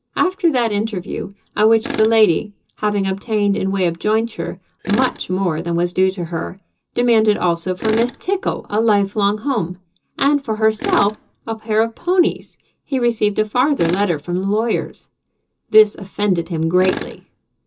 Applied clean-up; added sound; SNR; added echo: none; Tools; 16 dB; reverberation time 0.2 s.